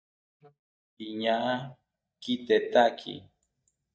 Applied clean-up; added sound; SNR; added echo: neural mask model DeepFilterNet 3.